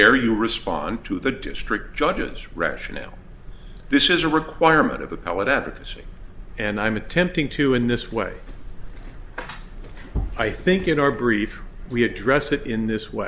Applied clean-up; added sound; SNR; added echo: none; none; none; none.